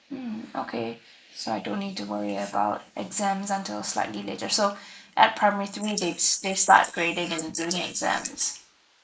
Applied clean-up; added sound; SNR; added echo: neural mask model Resemble Enhance denoiser.